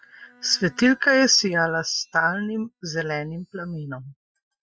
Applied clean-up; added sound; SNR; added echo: classical method Wiener filter.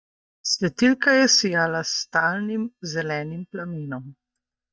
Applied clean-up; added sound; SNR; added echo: neural mask model DeepFilterNet 3.